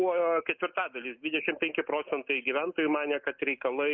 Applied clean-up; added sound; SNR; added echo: neural mask model Resemble Enhance denoiser.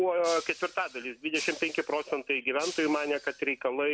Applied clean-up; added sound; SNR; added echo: none; Shatter; 15 dB; none.